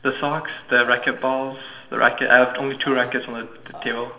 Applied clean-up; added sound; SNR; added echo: none; Burping, eructation; 18 dB; reverberation time 1.9 s.